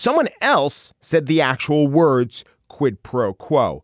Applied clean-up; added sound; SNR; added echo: none; none; none; none.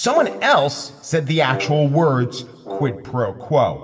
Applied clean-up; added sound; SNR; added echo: none; Brass instrument; 15 dB; reverberation time 1.3 s.